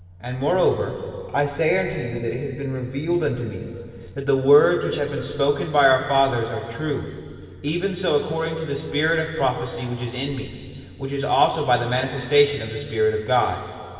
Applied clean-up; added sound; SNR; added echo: none; none; none; reverberation time 2.5 s.